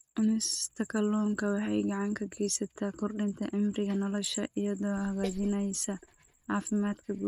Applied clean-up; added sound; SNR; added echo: neural mask model RNNoise.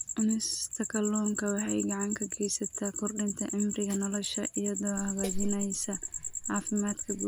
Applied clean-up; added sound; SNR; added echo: none; Clock; 13 dB; none.